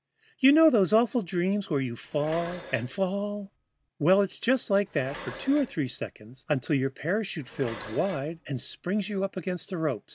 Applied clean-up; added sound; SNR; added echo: none; Dishes, pots, and pans; 17 dB; none.